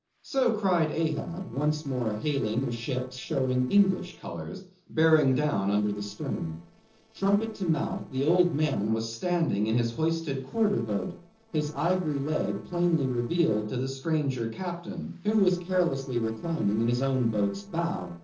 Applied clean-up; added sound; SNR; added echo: neural separator model SepFormer DNS4.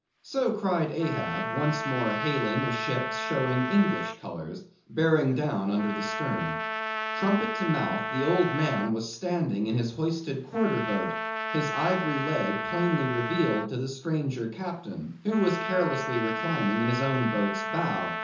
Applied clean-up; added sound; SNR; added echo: none; Trumpet; 5 dB; reverberation time 0.6 s.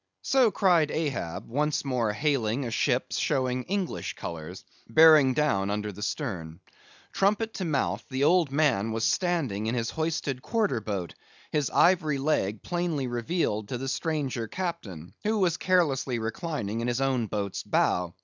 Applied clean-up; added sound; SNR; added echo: none; none; none; none.